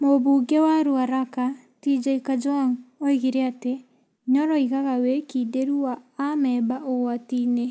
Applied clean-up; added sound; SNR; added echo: none; none; none; none.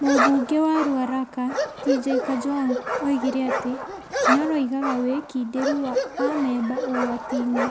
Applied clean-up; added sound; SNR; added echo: none; Bark; 3 dB; none.